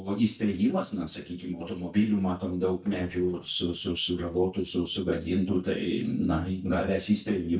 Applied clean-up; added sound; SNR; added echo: neural mask model DeepFilterNet 3.